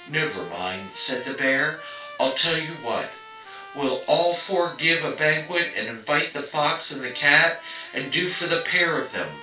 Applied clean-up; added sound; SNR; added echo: none; Trumpet; 19 dB; reverberation time 0.2 s.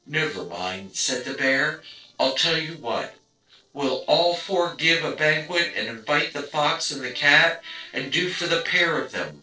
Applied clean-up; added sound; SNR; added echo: neural separator model SepFormer DNS4.